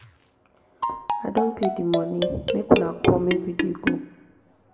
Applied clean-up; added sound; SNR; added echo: none; Marimba, xylophone; 2 dB; reverberation time 0.8 s.